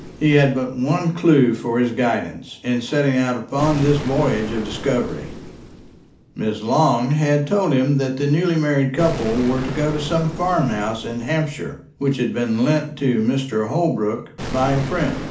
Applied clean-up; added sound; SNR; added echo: none; Explosion; 14 dB; reverberation time 0.4 s.